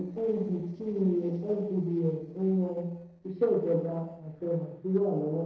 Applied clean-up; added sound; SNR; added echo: neural separator model SepFormer DNS4.